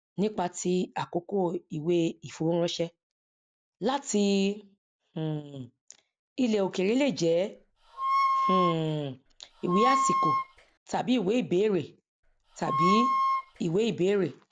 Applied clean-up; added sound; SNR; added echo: none; Wind instrument, woodwind instrument; -1 dB; none.